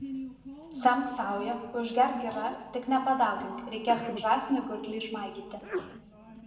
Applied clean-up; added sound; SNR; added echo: none; Sneeze; 12 dB; reverberation time 1.2 s.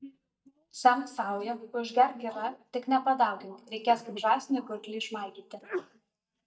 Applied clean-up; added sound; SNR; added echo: neural mask model DeepFilterNet 3.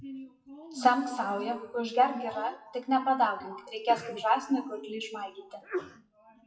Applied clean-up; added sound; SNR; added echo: classical method WPE with log-MMSE.